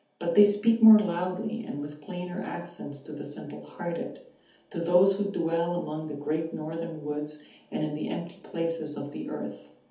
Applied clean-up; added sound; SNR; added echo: none; none; none; reverberation time 0.6 s.